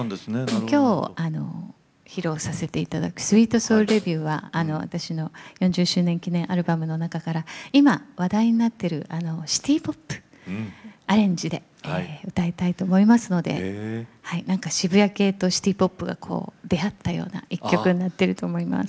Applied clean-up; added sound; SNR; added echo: none; Snare drum; 18 dB; none.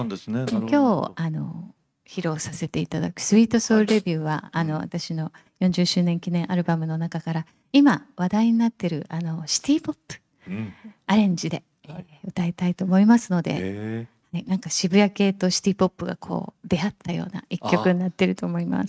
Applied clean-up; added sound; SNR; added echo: neural mask model RNNoise.